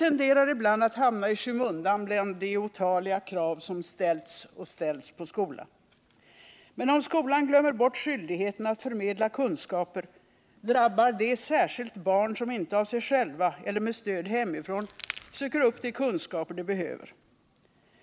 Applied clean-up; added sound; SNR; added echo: none; Crackle; 17 dB; none.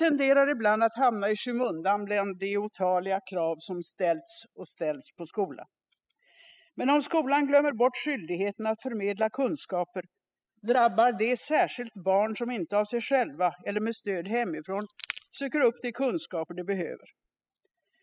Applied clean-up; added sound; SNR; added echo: classical method spectral subtraction.